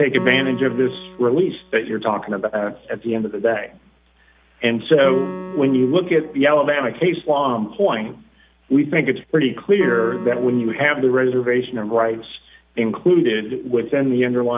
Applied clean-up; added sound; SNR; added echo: none; Piano; 15 dB; none.